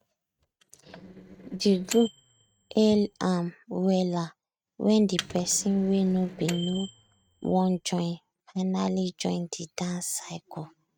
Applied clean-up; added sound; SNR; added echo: neural mask model RNNoise.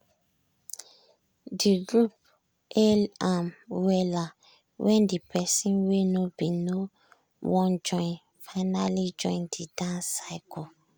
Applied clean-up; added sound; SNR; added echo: none; none; none; none.